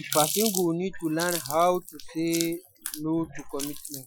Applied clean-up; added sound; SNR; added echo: classical method Wiener filter.